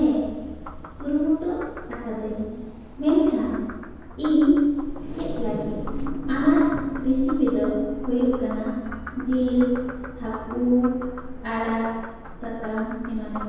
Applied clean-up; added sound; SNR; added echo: none; Frog; 11 dB; reverberation time 1.2 s.